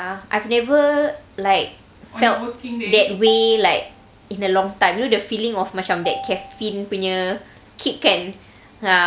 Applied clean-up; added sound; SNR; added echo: none; Marimba, xylophone; 15 dB; none.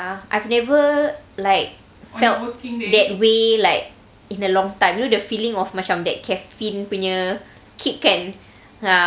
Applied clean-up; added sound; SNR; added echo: none; none; none; none.